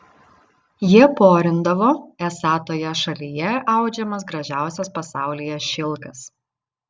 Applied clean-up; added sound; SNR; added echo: none; none; none; none.